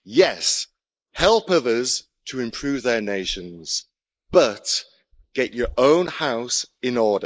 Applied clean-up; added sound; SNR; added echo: neural mask model Resemble Enhance denoiser.